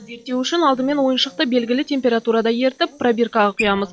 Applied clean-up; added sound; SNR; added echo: classical method log-MMSE.